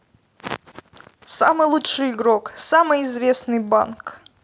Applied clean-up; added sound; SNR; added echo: none; none; none; none.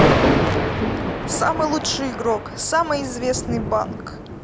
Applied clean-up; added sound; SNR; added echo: none; Thunder; -2 dB; none.